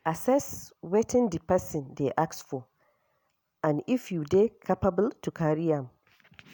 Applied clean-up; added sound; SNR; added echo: none; none; none; none.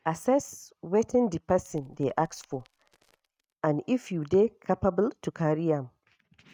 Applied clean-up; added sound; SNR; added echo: neural mask model RNNoise.